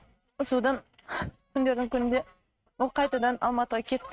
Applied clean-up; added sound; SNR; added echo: neural mask model RNNoise.